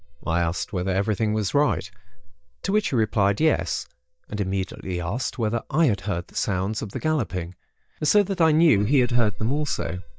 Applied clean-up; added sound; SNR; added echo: neural mask model DeepFilterNet 3.